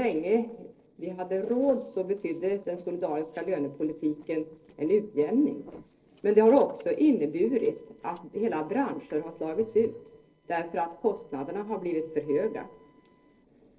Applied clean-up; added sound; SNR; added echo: neural separator model SepFormer DNS4.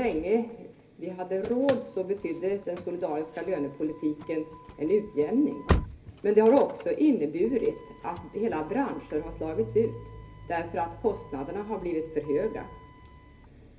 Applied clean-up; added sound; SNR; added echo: none; Slam / Engine starting; 11 dB; reverberation time 0.3 s.